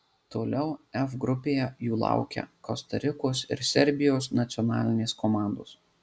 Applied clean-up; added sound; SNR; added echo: none; none; none; none.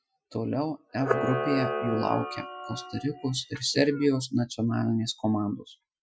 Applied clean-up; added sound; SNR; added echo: classical method Wiener filter.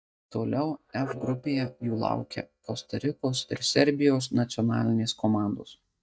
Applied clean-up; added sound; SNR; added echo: neural mask model DeepFilterNet 3.